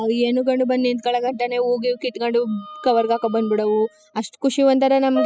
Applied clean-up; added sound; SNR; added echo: classical method spectral subtraction.